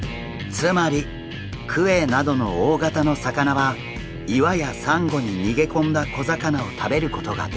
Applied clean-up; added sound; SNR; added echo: none; none; none; none.